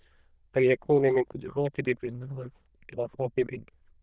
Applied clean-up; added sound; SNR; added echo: neural diffusion model UNIVERSE++.